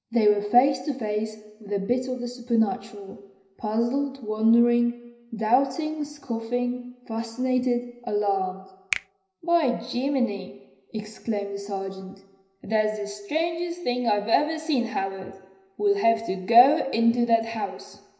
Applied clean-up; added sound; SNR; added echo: none; Finger snapping; 14 dB; reverberation time 0.9 s.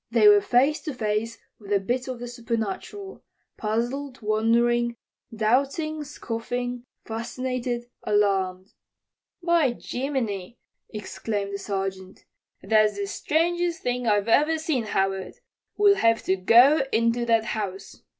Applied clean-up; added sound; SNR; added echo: none; none; none; none.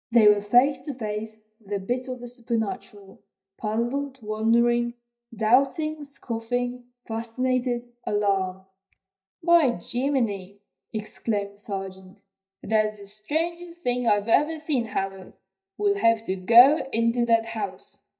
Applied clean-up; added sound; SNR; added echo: neural mask model DeepFilterNet 3.